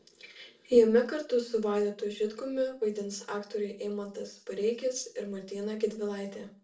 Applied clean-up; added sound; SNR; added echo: none; none; none; reverberation time 0.3 s.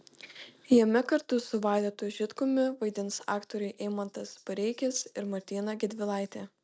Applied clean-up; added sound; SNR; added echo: none; none; none; none.